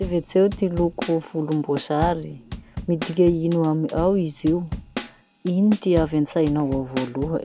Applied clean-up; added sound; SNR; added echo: none; Drum kit; 12 dB; none.